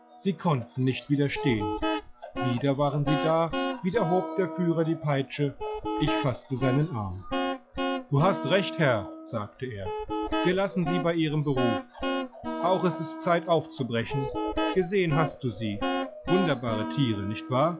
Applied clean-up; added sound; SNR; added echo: classical method log-MMSE.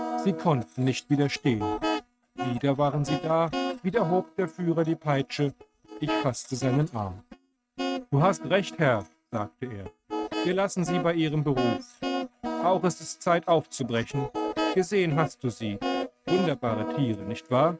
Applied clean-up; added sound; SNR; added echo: neural mask model RNNoise.